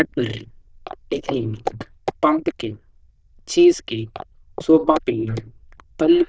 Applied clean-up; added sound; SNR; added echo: neural diffusion model UNIVERSE++.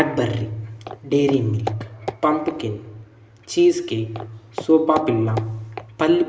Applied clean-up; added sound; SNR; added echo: none; Walk, footsteps; 13 dB; none.